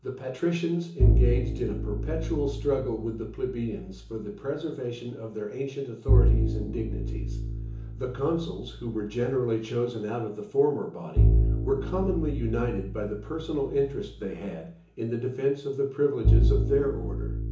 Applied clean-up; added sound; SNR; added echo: none; Bowed string instrument; -2 dB; reverberation time 0.8 s.